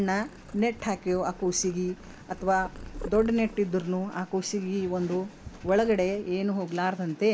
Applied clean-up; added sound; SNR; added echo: none; Purr; 18 dB; none.